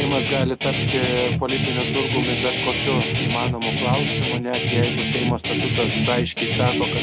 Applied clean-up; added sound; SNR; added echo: none; Guitar; -3 dB; none.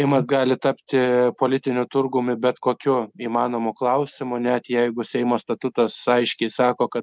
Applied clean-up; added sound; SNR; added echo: none; none; none; none.